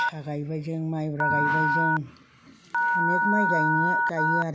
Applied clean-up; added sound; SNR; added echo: none; Telephone; -4 dB; none.